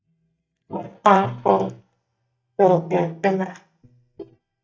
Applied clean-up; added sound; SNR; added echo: neural mask model DeepFilterNet 3.